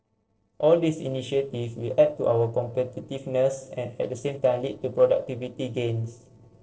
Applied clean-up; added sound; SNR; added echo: neural separator model SepFormer DNS4.